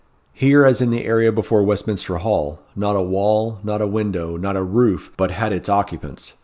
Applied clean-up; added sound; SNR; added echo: none; none; none; none.